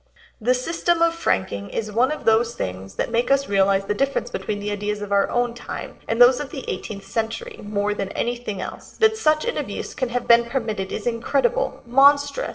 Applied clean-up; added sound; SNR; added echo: neural separator model SepFormer DNS4.